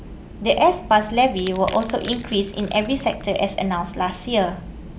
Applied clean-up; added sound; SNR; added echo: none; Crushing; 17 dB; none.